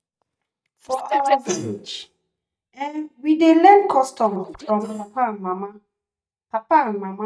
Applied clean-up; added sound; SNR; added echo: neural mask model DeepFilterNet 3.